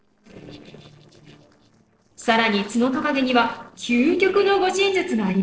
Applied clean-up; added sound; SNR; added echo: neural separator model SepFormer DNS4.